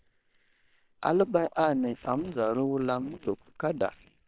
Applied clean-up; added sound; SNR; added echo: neural separator model SepFormer WHAM!.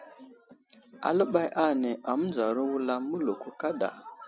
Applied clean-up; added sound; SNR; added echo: none; none; none; none.